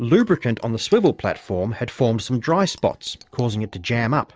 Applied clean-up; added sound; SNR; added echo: neural separator model SepFormer DNS4.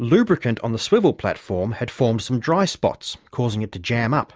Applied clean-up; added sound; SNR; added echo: none; none; none; none.